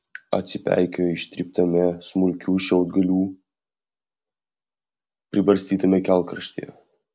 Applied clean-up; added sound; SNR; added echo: none; none; none; none.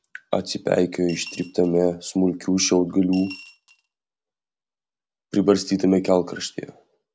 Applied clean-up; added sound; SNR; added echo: none; Coin (dropping) / Glass; 20 dB; none.